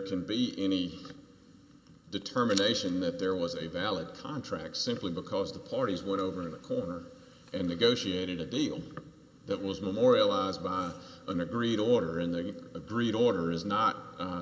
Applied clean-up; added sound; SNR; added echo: none; none; none; reverberation time 0.6 s.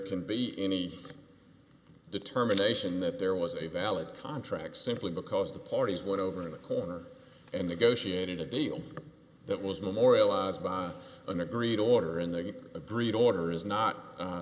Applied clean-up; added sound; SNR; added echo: none; none; none; none.